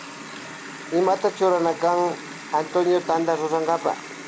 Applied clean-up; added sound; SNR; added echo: none; Water tap, faucet; 14 dB; none.